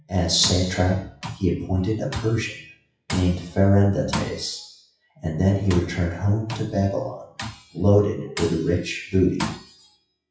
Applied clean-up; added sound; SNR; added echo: classical method WPE with log-MMSE.